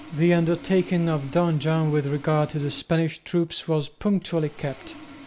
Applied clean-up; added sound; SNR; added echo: none; Sawing; 18 dB; none.